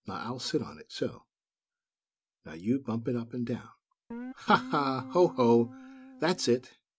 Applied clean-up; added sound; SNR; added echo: none; Guitar; 13 dB; none.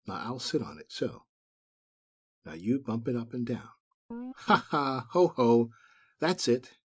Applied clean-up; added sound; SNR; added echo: neural mask model Resemble Enhance denoiser.